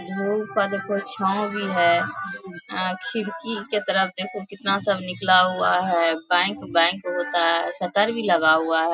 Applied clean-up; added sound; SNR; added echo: none; none; none; none.